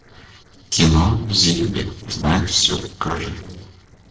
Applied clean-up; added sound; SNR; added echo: neural separator model SepFormer DNS4.